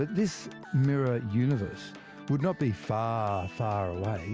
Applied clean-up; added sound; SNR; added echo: none; none; none; none.